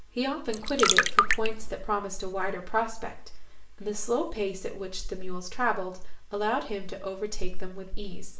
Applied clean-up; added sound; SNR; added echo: none; Trickle, dribble; -2 dB; reverberation time 0.4 s.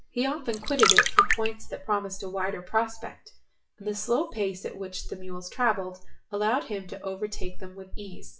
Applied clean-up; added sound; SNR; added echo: classical method WPE with log-MMSE.